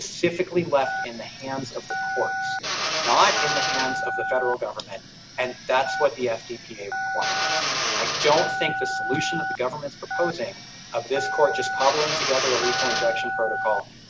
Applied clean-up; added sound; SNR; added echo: none; Telephone + Drill; 1 dB; none.